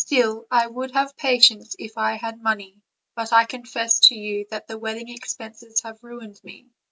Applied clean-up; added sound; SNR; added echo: none; none; none; none.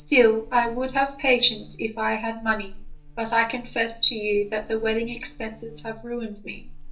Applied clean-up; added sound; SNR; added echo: none; Buzz; 16 dB; reverberation time 0.3 s.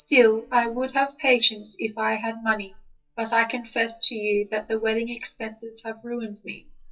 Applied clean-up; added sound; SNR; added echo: classical method WPE with log-MMSE.